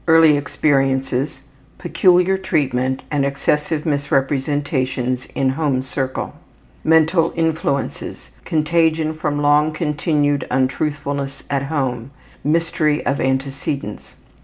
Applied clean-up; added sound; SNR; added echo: none; none; none; none.